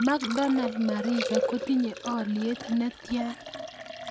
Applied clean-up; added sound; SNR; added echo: none; Liquid; 7 dB; none.